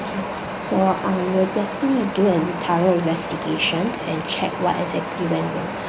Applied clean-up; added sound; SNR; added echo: none; Wind; 6 dB; none.